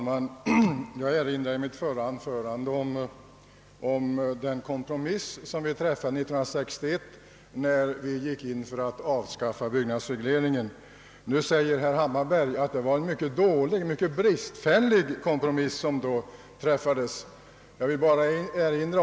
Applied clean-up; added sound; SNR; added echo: none; none; none; none.